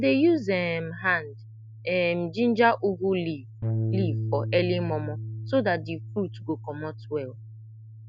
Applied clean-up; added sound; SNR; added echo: none; Bass guitar; 7 dB; none.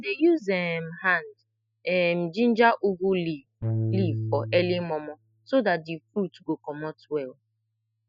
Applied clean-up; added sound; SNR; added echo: classical method spectral subtraction.